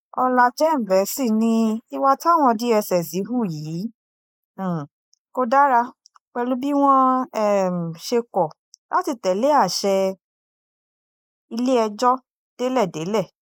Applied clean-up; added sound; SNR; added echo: neural mask model Resemble Enhance denoiser.